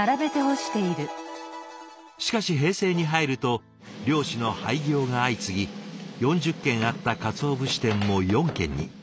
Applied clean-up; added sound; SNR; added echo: none; none; none; none.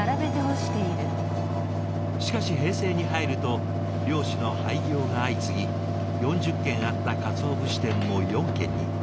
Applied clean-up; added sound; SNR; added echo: none; Mechanical fan; -3 dB; none.